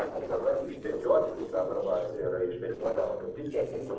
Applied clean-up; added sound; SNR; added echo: neural separator model SepFormer DNS4.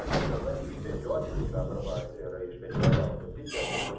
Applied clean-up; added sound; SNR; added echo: none; Squeak / Sliding door; -4 dB; reverberation time 0.8 s.